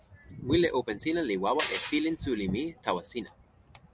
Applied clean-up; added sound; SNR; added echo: none; none; none; none.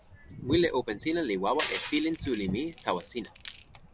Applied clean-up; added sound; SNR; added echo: none; Keys jangling; 16 dB; none.